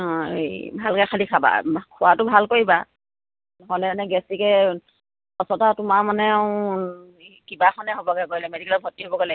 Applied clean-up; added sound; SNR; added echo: none; none; none; none.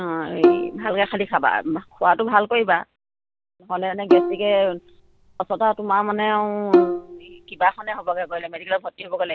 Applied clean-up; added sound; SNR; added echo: none; Bowed string instrument; 1 dB; none.